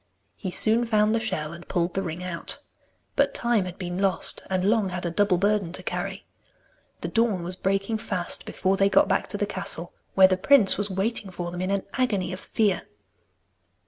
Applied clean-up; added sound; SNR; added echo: none; none; none; none.